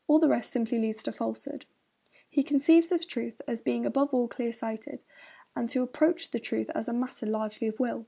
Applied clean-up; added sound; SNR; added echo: none; none; none; none.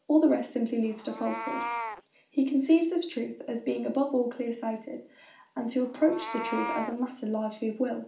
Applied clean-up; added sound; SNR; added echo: none; Meow; 12 dB; reverberation time 0.4 s.